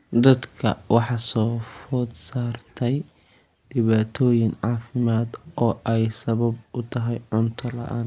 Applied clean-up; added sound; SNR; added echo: none; none; none; none.